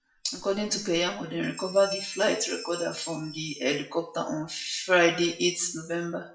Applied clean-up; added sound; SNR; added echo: classical method WPE with log-MMSE.